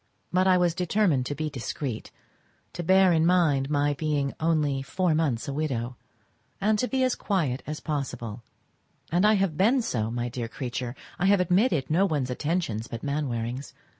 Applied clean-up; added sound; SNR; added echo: none; none; none; none.